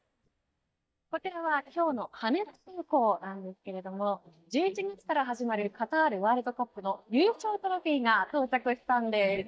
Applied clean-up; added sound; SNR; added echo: neural mask model DeepFilterNet 3.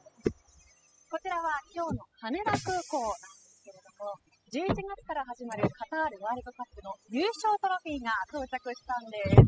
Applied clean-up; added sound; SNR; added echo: classical method spectral subtraction.